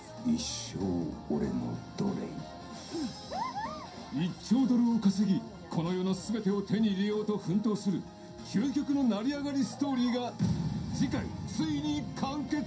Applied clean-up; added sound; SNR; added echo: none; none; none; reverberation time 0.3 s.